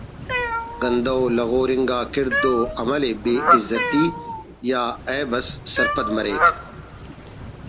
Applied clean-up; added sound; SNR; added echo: none; Fowl + Cat; 2 dB; none.